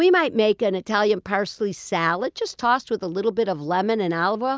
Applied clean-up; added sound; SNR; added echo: none; none; none; none.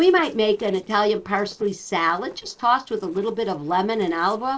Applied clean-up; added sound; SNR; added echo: neural separator model SepFormer DNS4.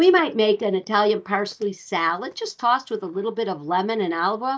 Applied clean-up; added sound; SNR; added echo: neural mask model DeepFilterNet 3.